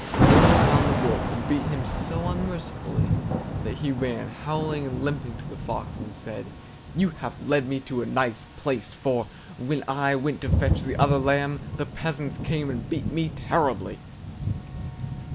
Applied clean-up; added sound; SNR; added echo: none; Thunder / Rain; -1 dB; none.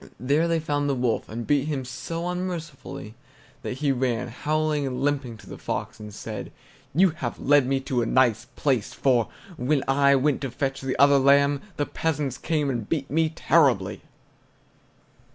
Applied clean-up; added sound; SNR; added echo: none; none; none; none.